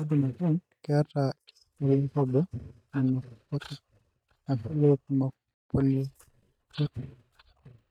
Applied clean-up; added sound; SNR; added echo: neural mask model DeepFilterNet 3.